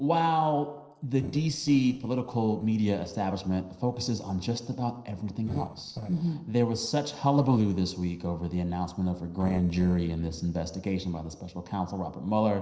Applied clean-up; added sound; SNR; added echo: neural separator model SepFormer DNS4.